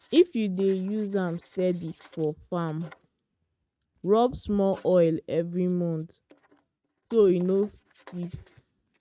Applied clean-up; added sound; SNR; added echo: neural mask model RNNoise.